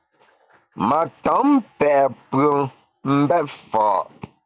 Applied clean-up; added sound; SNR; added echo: none; none; none; none.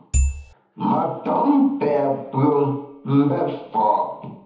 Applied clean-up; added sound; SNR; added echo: none; Marimba, xylophone / Wood; -1 dB; reverberation time 1.1 s.